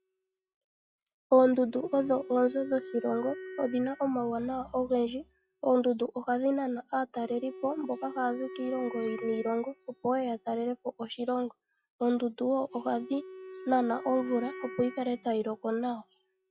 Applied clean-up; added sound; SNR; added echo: classical method log-MMSE.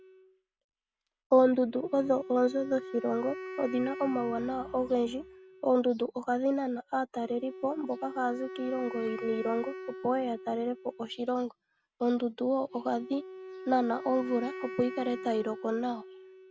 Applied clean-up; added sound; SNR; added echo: none; Wind instrument, woodwind instrument; 13 dB; none.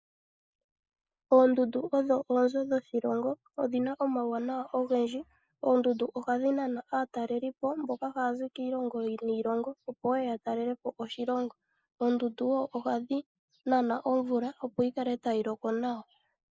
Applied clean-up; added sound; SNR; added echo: neural mask model Resemble Enhance denoiser.